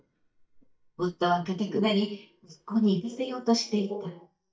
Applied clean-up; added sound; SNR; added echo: neural mask model DeepFilterNet 3.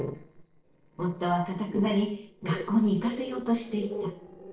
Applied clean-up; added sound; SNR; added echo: neural separator model SepFormer DNS4.